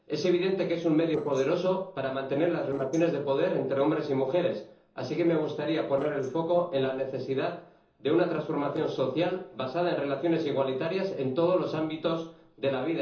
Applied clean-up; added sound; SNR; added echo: neural separator model SepFormer DNS4.